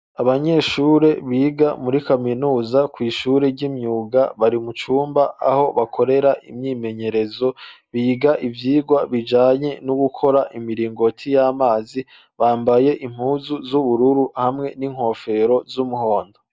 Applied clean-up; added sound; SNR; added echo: none; none; none; none.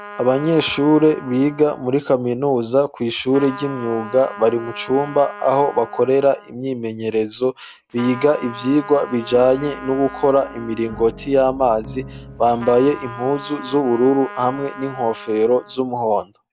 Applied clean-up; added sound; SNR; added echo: none; Piano + Trumpet; 17 dB; none.